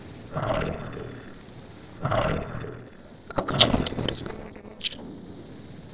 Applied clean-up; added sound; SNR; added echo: neural separator model SepFormer DNS4.